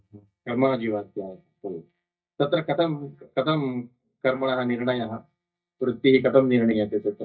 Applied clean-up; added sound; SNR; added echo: neural mask model DeepFilterNet 3.